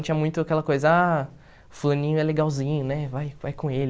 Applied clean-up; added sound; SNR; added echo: none; none; none; none.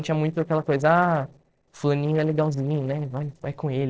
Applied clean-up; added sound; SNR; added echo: neural separator model SepFormer DNS4.